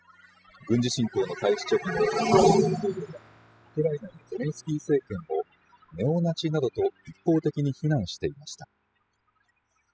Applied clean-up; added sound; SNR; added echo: classical method spectral subtraction.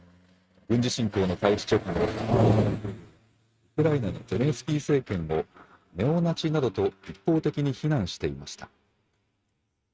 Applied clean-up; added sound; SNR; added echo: neural mask model RNNoise.